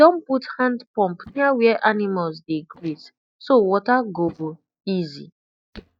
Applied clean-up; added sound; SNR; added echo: neural mask model DeepFilterNet 3.